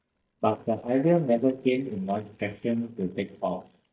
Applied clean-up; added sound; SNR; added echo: neural mask model DeepFilterNet 3.